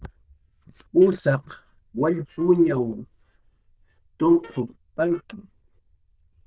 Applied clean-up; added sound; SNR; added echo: neural diffusion model UNIVERSE++.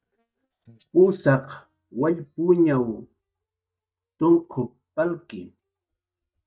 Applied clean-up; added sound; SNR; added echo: neural mask model DeepFilterNet 3.